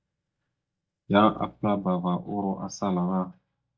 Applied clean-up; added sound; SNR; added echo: neural mask model DeepFilterNet 3.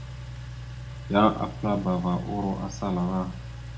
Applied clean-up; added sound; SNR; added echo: none; Engine; 9 dB; reverberation time 0.3 s.